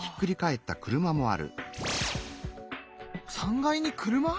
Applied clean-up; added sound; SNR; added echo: none; none; none; none.